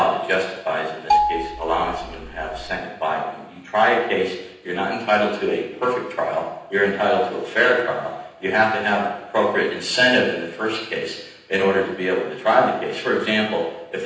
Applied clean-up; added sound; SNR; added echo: none; Marimba, xylophone; 2 dB; reverberation time 0.9 s.